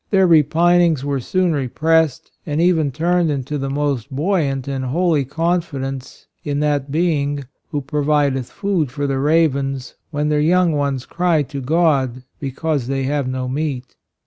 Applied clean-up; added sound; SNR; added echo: none; none; none; none.